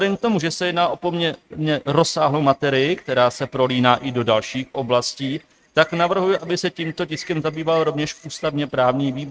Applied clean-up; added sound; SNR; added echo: neural mask model RNNoise.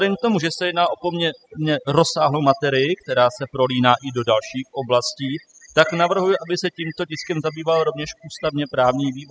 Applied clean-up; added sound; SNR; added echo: classical method spectral subtraction.